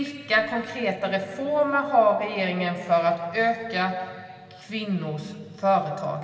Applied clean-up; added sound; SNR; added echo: none; none; none; reverberation time 2.3 s.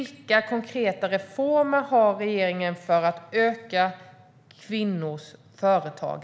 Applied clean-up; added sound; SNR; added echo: none; none; none; none.